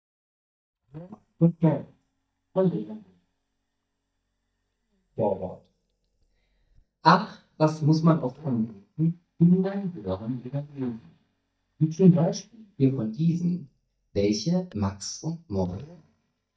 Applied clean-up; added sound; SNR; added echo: neural mask model DeepFilterNet 3.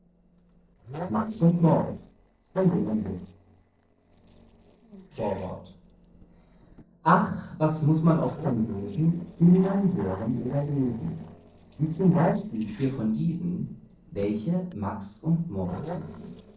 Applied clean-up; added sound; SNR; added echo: neural separator model SepFormer DNS4.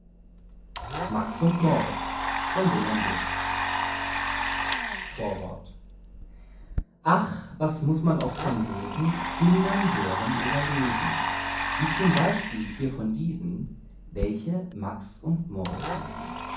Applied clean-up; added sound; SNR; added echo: none; Domestic sounds, home sounds; 3 dB; reverberation time 0.6 s.